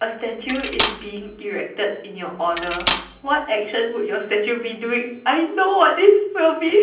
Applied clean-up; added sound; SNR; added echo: none; Cutlery, silverware; 7 dB; reverberation time 0.6 s.